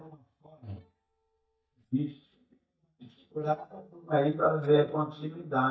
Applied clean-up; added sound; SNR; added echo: neural mask model DeepFilterNet 3.